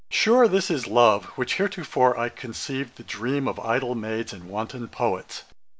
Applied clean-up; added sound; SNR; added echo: none; none; none; none.